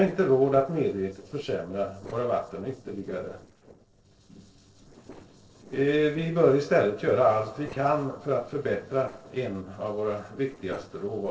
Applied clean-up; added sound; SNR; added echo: neural separator model SepFormer DNS4.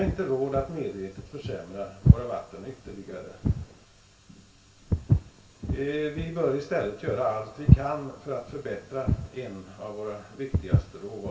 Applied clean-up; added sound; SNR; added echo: none; Walk, footsteps; -4 dB; reverberation time 0.3 s.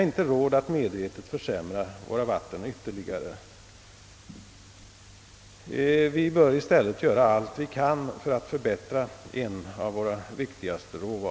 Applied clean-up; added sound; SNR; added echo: none; none; none; none.